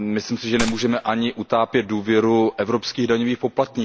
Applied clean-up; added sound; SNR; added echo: none; Gunshot, gunfire; 15 dB; none.